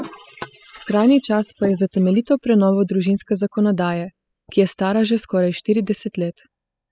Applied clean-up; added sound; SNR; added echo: classical method spectral subtraction.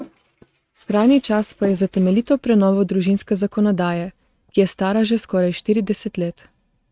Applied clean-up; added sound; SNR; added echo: neural mask model RNNoise.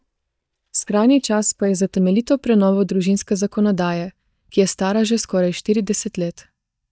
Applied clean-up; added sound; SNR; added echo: neural mask model DeepFilterNet 3.